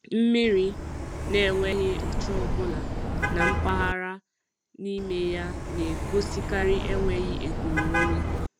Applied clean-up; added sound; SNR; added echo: none; Car passing by; 0 dB; none.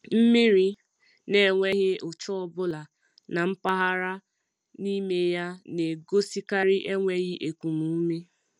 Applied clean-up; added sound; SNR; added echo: none; none; none; none.